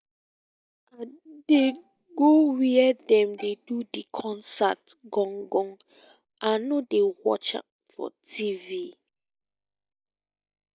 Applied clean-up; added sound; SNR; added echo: neural mask model DeepFilterNet 3.